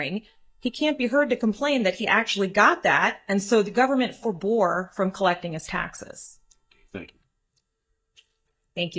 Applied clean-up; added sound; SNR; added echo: neural mask model DeepFilterNet 3.